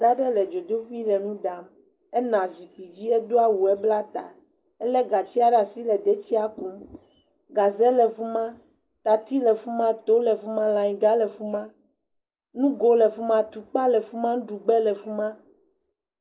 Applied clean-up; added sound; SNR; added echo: neural mask model Resemble Enhance denoiser.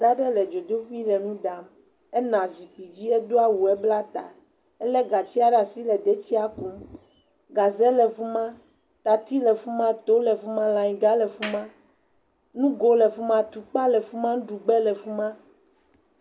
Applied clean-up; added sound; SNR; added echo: none; Clapping; 17 dB; none.